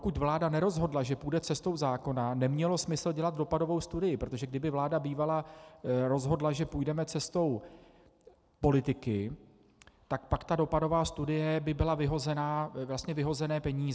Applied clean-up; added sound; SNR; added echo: none; none; none; none.